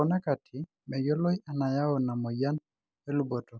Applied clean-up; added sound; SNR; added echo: none; none; none; none.